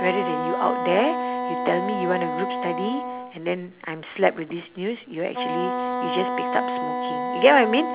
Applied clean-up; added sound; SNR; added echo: none; Wind instrument, woodwind instrument; 3 dB; none.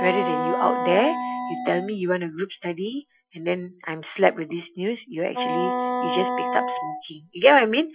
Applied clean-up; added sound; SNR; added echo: classical method Wiener filter.